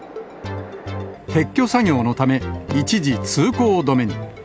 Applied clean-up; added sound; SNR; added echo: none; none; none; none.